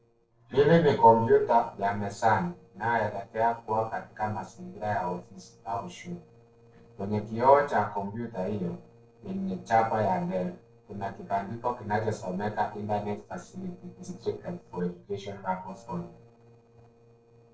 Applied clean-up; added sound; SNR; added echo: neural separator model SepFormer DNS4.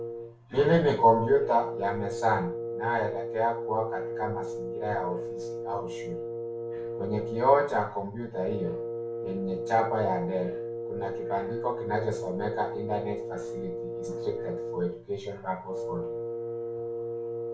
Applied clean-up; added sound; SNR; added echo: none; Wind instrument, woodwind instrument; 5 dB; reverberation time 0.3 s.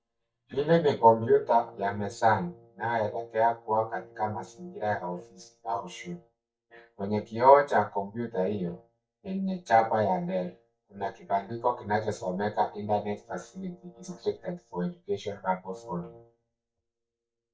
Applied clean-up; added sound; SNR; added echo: neural mask model DeepFilterNet 3.